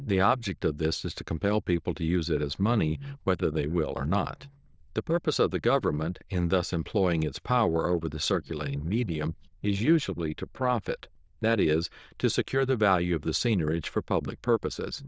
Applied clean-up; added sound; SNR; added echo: neural diffusion model UNIVERSE++.